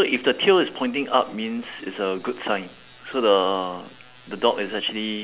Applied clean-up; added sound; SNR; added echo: none; none; none; none.